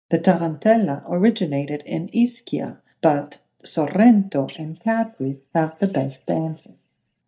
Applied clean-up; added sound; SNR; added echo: neural mask model DeepFilterNet 3.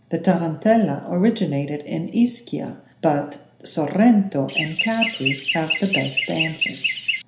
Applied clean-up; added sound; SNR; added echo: none; Chirp, tweet; 3 dB; reverberation time 0.5 s.